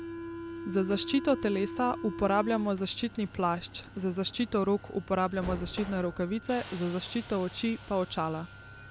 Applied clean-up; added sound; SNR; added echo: none; Subway, metro, underground; 12 dB; none.